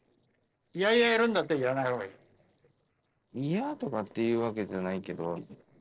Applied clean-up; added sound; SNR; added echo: neural separator model SepFormer DNS4.